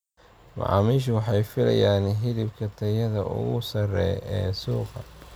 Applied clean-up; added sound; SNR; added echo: none; none; none; none.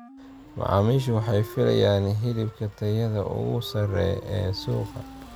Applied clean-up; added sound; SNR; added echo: none; Wind instrument, woodwind instrument; 19 dB; none.